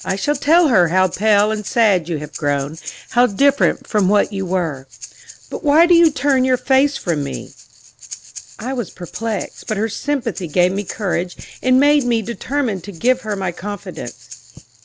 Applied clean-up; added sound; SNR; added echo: none; Breathing; 19 dB; none.